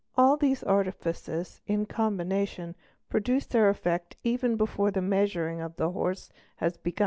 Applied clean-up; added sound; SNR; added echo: none; none; none; none.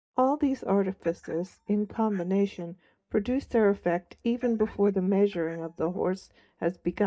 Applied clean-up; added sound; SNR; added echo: neural mask model DeepFilterNet 3.